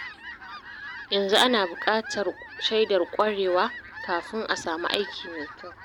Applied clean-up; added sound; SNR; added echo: none; Fowl; 13 dB; none.